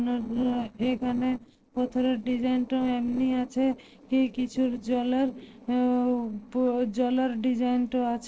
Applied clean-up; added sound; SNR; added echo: neural separator model SepFormer DNS4.